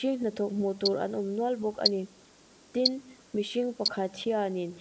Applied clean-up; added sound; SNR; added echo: none; Tick-tock; 7 dB; none.